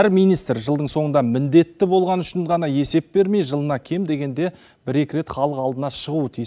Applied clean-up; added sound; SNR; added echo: none; none; none; none.